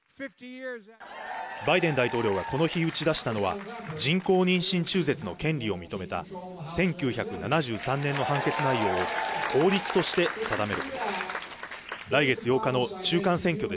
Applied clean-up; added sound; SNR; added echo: none; none; none; none.